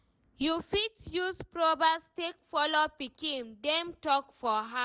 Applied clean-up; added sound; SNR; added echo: none; none; none; none.